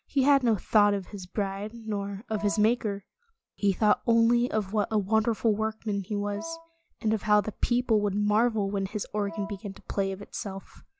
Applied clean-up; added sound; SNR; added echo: none; Wind instrument, woodwind instrument; 16 dB; none.